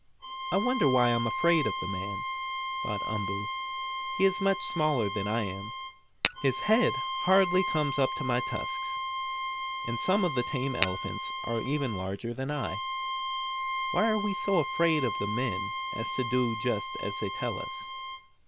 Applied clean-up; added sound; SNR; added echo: none; Tap / Glass + Bowed string instrument; 3 dB; none.